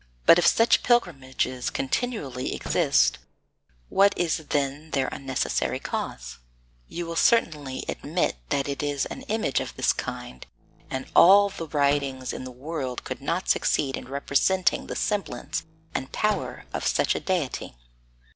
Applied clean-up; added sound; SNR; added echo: none; Slam; 20 dB; none.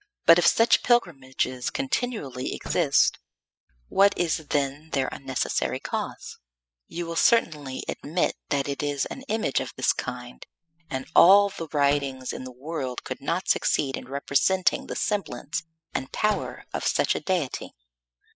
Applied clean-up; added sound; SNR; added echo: classical method spectral subtraction.